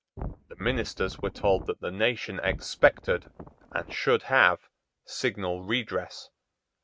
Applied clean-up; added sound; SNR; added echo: neural mask model RNNoise.